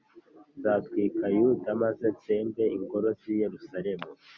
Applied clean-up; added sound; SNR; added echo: none; none; none; none.